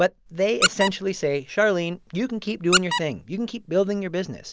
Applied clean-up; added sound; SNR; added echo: none; Squeak; 5 dB; none.